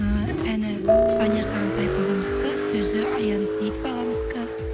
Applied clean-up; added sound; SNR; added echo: none; Car + Marimba, xylophone; -4 dB; none.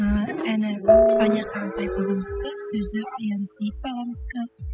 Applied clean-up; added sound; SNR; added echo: classical method spectral subtraction.